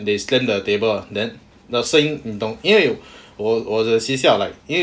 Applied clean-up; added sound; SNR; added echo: none; none; none; none.